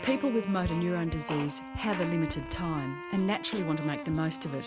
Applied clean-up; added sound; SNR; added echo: none; Wind instrument, woodwind instrument; 10 dB; none.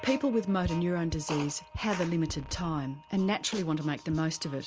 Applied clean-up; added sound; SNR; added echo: none; none; none; none.